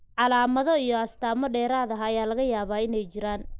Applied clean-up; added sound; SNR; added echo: neural mask model Resemble Enhance denoiser.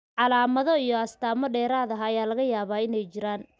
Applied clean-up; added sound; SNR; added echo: none; none; none; none.